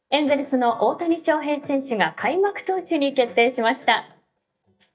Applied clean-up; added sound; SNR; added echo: neural mask model DeepFilterNet 3.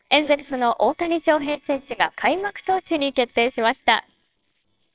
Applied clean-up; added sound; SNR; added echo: neural separator model SepFormer WHAMR!.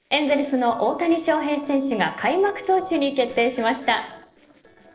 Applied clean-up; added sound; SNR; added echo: neural separator model SepFormer DNS4.